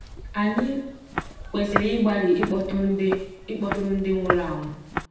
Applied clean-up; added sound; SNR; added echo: none; Walk, footsteps; 7 dB; reverberation time 0.9 s.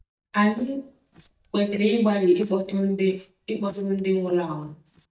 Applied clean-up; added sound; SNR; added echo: neural mask model DeepFilterNet 3.